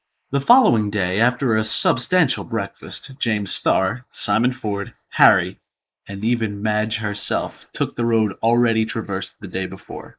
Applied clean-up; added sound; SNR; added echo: neural mask model Resemble Enhance denoiser.